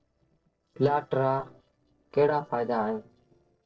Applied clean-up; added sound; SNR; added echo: neural separator model SepFormer DNS4.